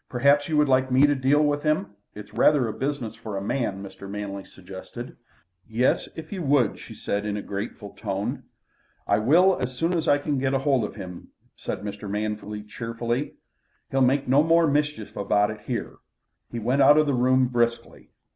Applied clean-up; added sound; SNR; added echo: none; none; none; none.